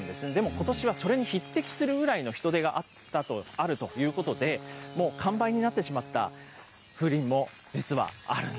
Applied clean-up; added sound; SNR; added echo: none; Wind instrument, woodwind instrument; 18 dB; none.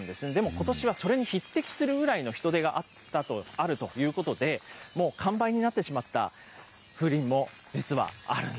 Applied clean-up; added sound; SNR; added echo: none; none; none; none.